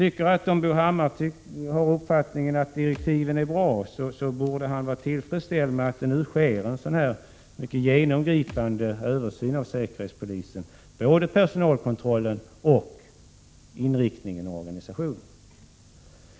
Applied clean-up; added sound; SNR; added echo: none; Thump, thud; 20 dB; none.